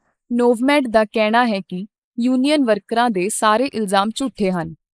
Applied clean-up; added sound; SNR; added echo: neural mask model Resemble Enhance denoiser.